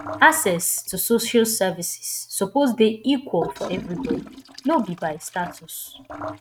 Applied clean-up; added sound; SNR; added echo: neural mask model RNNoise.